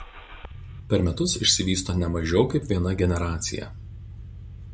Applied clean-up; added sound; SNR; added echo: none; Engine starting / Car; 13 dB; none.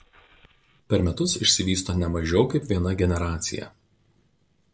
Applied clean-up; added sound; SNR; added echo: neural separator model SepFormer DNS4.